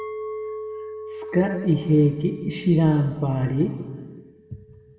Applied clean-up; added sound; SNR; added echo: none; Chink, clink; 13 dB; reverberation time 1.6 s.